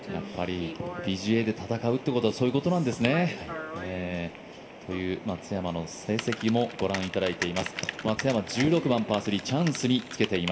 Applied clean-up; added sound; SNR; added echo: none; Typing; 12 dB; reverberation time 1.6 s.